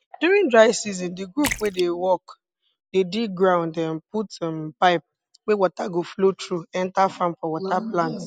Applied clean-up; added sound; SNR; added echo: none; Splash, splatter; 13 dB; none.